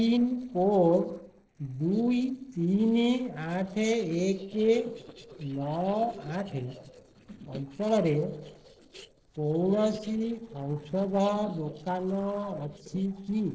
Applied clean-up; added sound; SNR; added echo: neural separator model SepFormer DNS4.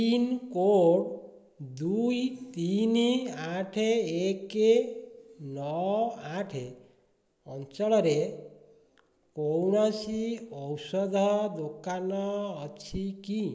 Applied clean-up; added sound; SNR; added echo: none; none; none; none.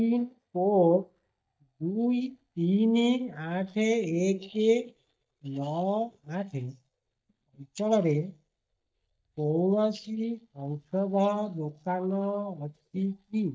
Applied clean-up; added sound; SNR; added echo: neural mask model DeepFilterNet 3.